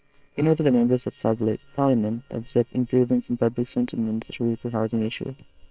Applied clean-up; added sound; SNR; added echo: neural separator model SepFormer WHAM!.